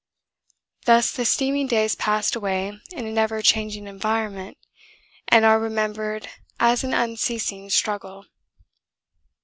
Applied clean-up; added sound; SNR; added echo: none; none; none; none.